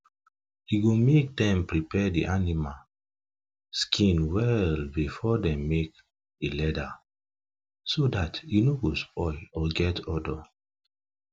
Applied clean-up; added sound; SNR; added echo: none; none; none; none.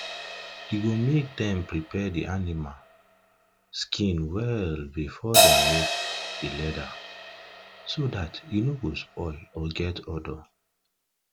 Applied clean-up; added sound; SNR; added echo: none; Crash cymbal; 0 dB; none.